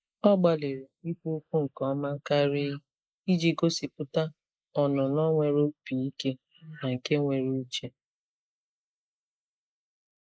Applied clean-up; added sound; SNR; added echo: neural mask model Resemble Enhance denoiser.